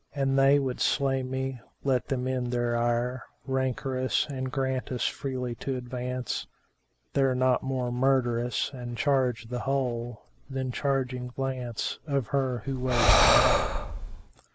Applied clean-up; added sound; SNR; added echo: none; Breathing; -4 dB; none.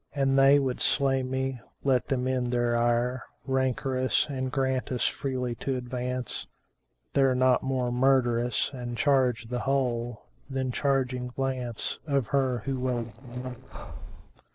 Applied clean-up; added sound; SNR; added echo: neural separator model SepFormer DNS4.